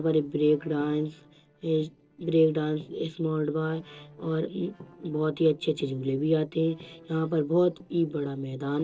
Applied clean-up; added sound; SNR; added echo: neural separator model SepFormer DNS4.